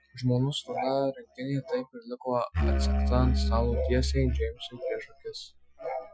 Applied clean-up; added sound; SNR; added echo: classical method Wiener filter.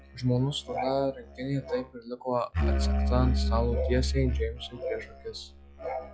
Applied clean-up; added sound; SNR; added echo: classical method log-MMSE.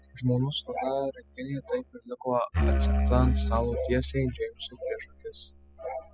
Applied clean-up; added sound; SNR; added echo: classical method spectral subtraction.